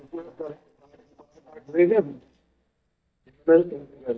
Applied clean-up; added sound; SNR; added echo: neural mask model DeepFilterNet 3.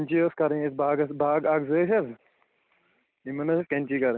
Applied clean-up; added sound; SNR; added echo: none; none; none; none.